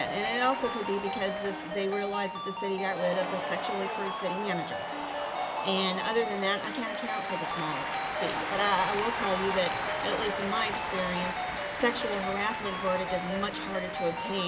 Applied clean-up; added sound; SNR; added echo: none; Cheering + Ringtone; 1 dB; none.